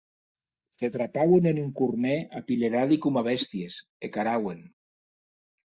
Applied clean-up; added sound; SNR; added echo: neural mask model DeepFilterNet 3.